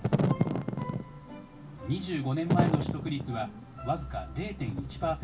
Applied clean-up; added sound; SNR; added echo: none; Wind / Fire; -2 dB; reverberation time 0.2 s.